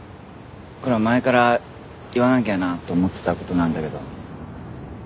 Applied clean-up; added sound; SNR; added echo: none; none; none; none.